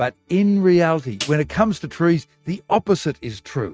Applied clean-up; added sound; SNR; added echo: neural mask model RNNoise.